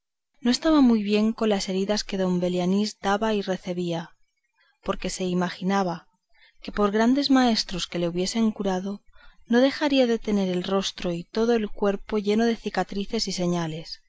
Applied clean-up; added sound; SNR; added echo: none; none; none; none.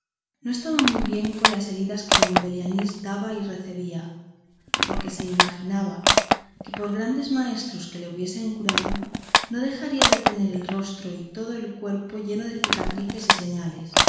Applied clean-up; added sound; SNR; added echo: none; Crushing; -3 dB; reverberation time 1.1 s.